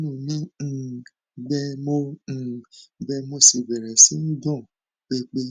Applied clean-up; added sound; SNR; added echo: none; none; none; none.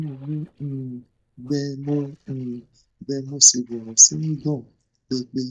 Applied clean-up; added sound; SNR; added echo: neural mask model DeepFilterNet 3.